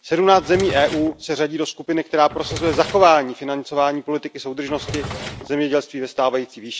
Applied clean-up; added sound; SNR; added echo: none; Drawer open or close; 12 dB; none.